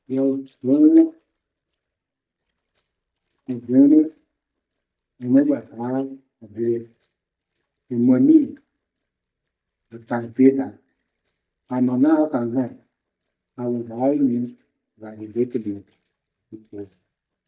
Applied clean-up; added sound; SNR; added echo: neural mask model DeepFilterNet 3.